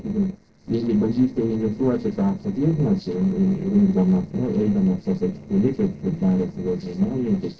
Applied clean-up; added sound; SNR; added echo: neural separator model SepFormer DNS4.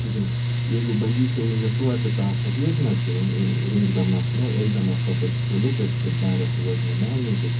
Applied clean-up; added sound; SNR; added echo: none; Mechanical fan; -4 dB; reverberation time 0.3 s.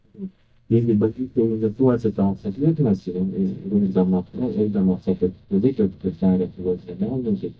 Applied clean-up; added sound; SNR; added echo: neural mask model DeepFilterNet 3.